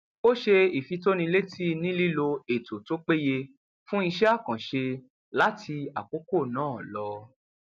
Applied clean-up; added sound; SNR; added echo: none; none; none; none.